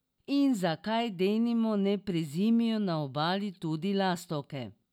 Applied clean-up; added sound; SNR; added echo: none; none; none; none.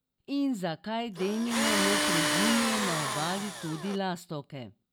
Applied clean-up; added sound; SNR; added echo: none; Tools; -2 dB; none.